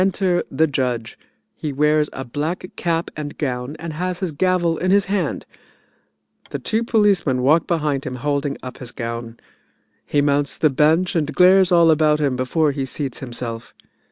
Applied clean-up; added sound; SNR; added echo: none; none; none; none.